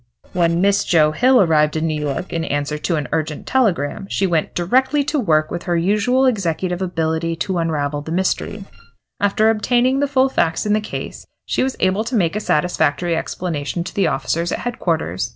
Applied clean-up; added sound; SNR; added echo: neural separator model SepFormer DNS4.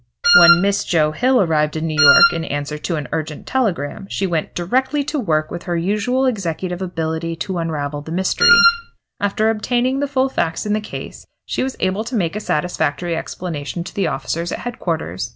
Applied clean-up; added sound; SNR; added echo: none; Wind instrument, woodwind instrument; -5 dB; none.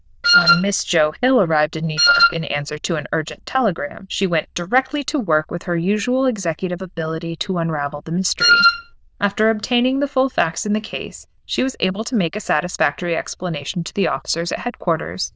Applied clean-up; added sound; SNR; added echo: neural diffusion model UNIVERSE++.